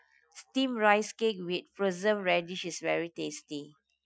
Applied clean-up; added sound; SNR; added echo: classical method Wiener filter.